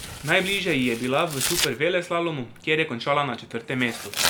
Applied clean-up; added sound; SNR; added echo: none; Tearing; 7 dB; none.